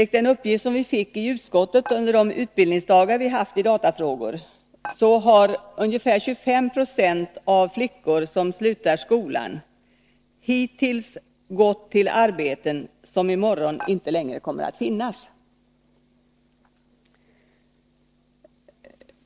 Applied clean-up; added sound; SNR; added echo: neural separator model SepFormer DNS4.